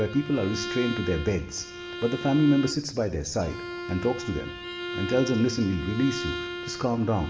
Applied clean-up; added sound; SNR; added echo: none; Bowed string instrument; 9 dB; reverberation time 0.8 s.